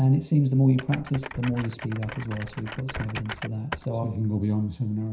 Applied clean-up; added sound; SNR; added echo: none; Typing; 13 dB; reverberation time 0.5 s.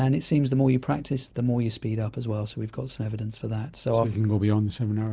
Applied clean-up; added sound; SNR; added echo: none; none; none; none.